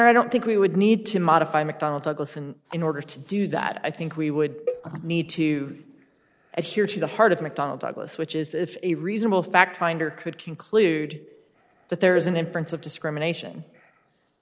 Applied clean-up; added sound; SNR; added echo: neural separator model SepFormer DNS4.